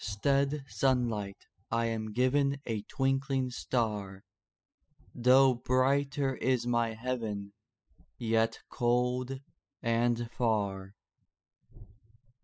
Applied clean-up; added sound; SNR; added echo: classical method spectral subtraction.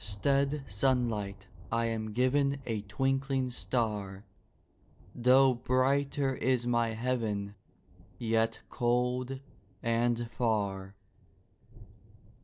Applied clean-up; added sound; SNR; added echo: none; Thunder; 19 dB; none.